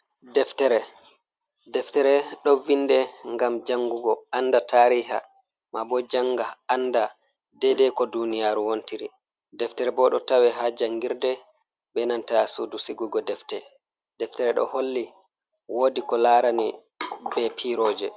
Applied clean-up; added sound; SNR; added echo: none; none; none; none.